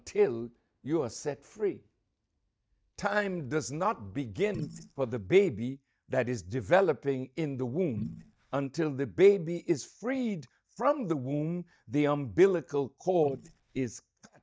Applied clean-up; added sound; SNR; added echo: neural mask model DeepFilterNet 3.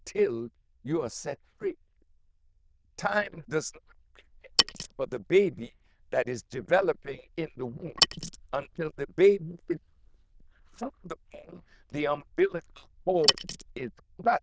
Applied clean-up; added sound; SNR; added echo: neural diffusion model UNIVERSE++.